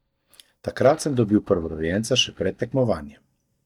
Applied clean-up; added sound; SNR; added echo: neural mask model DeepFilterNet 3.